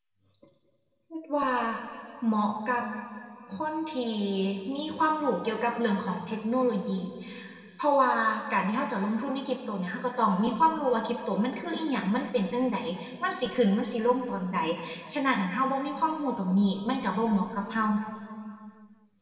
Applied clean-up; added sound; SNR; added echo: none; none; none; reverberation time 1.9 s.